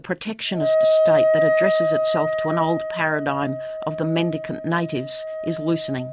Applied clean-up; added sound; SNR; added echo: none; Wind instrument, woodwind instrument; -3 dB; none.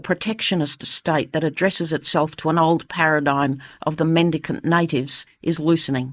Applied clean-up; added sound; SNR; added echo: neural mask model Resemble Enhance denoiser.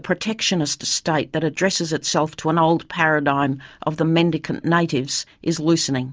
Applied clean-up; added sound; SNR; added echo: none; none; none; none.